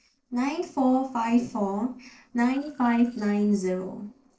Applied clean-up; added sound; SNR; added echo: neural separator model SepFormer DNS4.